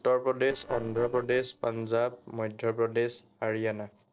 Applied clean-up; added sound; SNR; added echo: neural separator model SepFormer DNS4.